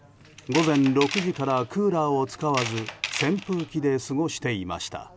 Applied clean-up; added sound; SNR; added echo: none; Tools; 10 dB; none.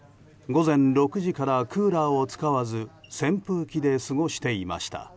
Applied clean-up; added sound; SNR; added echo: none; none; none; none.